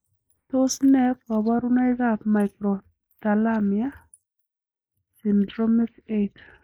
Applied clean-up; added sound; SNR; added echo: neural mask model Resemble Enhance denoiser.